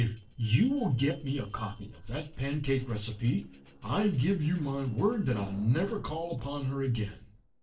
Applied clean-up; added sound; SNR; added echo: neural separator model SepFormer DNS4.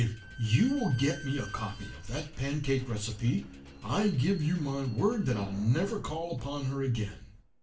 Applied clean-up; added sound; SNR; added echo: none; Squeak / Slam; 20 dB; reverberation time 0.3 s.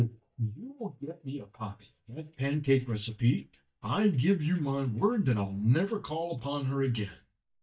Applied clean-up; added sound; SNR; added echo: neural mask model DeepFilterNet 3.